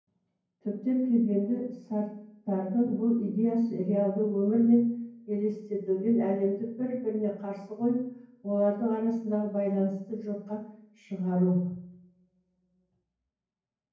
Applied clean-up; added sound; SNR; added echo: none; none; none; reverberation time 0.9 s.